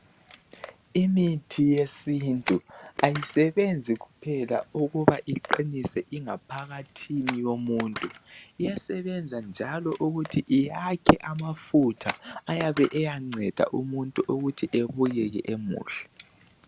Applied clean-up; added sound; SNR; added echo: none; Camera; 16 dB; none.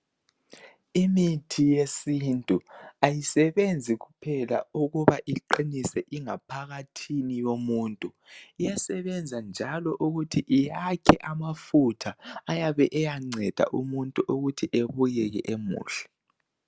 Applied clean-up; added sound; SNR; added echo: none; none; none; none.